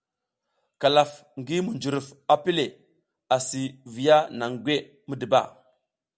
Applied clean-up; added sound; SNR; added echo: none; none; none; none.